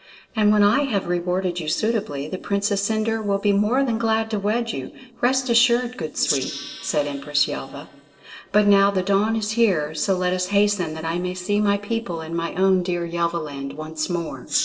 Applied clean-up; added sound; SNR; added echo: neural separator model SepFormer DNS4.